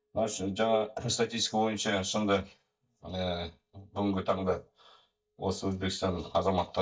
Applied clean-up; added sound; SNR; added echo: neural mask model DeepFilterNet 3.